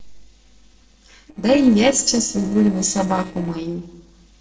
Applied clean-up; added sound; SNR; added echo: neural separator model SepFormer DNS4.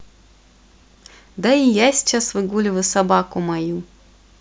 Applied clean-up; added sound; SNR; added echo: none; none; none; none.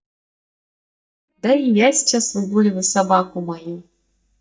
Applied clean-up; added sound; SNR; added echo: neural mask model DeepFilterNet 3.